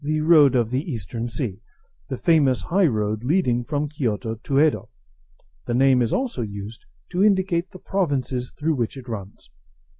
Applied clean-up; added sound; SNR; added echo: none; none; none; none.